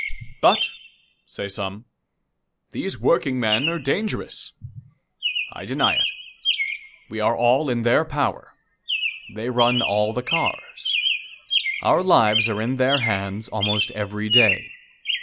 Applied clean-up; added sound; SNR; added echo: none; Chirp, tweet; 3 dB; none.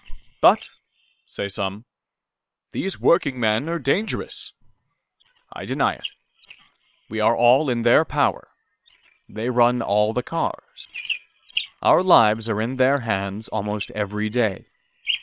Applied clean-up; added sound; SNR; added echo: neural separator model SepFormer WHAM!.